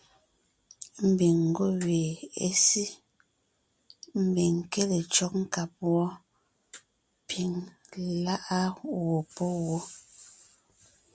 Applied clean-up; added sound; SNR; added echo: none; none; none; none.